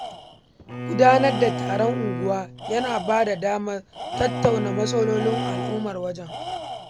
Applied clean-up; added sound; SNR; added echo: none; Tools + Bowed string instrument; 6 dB; none.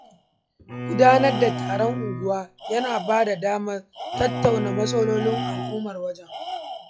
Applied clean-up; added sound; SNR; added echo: classical method log-MMSE.